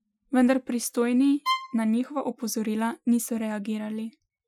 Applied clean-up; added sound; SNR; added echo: classical method Wiener filter.